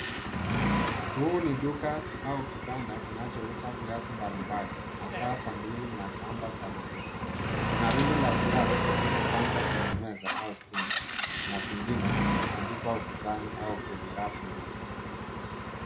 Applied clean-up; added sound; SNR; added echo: none; Engine; -3 dB; none.